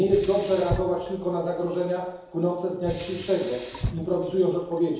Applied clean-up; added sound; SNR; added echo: none; Sink (filling or washing); 11 dB; reverberation time 1.0 s.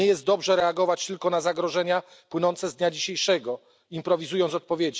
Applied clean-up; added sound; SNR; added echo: none; none; none; none.